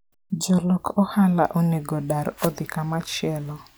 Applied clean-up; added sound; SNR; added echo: none; none; none; none.